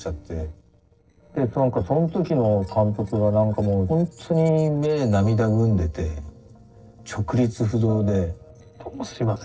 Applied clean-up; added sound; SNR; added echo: neural separator model SepFormer DNS4.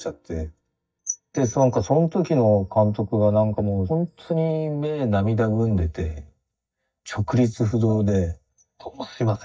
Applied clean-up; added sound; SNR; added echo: neural mask model DeepFilterNet 3.